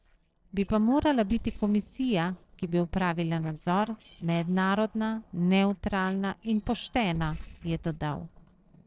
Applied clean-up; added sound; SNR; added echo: neural separator model SepFormer DNS4.